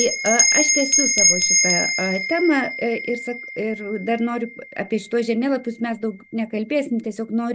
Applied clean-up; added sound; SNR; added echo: none; Bell; -1 dB; none.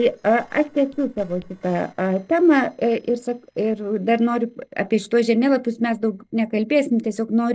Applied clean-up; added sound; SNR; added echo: neural separator model SepFormer DNS4.